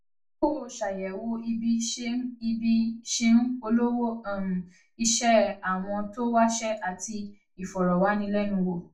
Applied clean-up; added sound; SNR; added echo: none; none; none; reverberation time 0.3 s.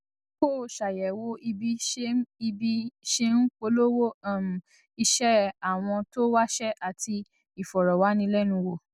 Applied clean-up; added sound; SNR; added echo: none; none; none; none.